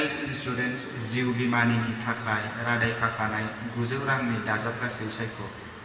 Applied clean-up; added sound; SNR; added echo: none; none; none; reverberation time 2.6 s.